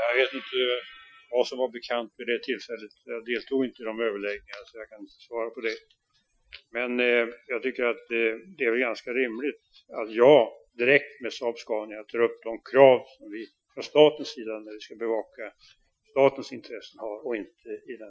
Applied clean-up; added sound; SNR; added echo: classical method Wiener filter.